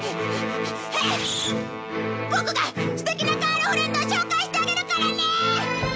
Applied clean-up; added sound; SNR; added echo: none; none; none; none.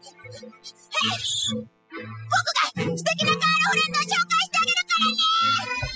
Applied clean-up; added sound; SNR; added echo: classical method spectral subtraction.